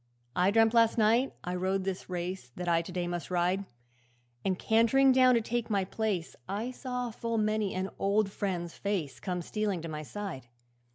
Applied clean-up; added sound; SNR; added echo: none; none; none; none.